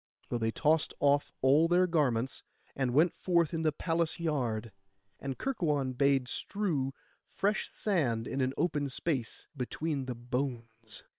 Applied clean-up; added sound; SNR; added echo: neural separator model SepFormer WHAM!.